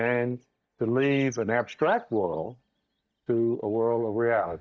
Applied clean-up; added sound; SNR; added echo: neural mask model DeepFilterNet 3.